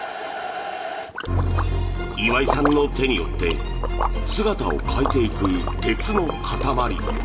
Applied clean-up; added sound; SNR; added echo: none; Liquid; 9 dB; reverberation time 1.0 s.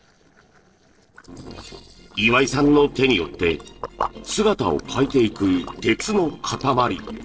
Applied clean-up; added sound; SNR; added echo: neural separator model SepFormer DNS4.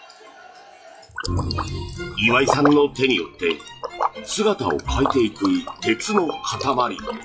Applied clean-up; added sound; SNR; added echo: classical method WPE with log-MMSE.